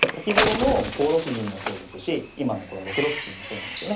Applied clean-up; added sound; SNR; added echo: none; Bird; -1 dB; reverberation time 0.3 s.